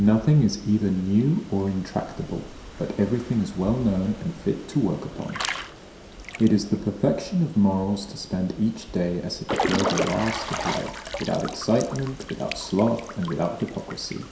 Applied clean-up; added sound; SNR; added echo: none; Drip / Trickle, dribble / Water / Splash, splatter; 10 dB; reverberation time 0.7 s.